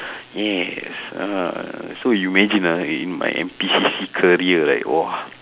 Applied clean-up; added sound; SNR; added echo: none; none; none; none.